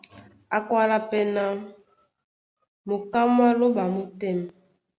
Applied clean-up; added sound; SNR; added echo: none; none; none; none.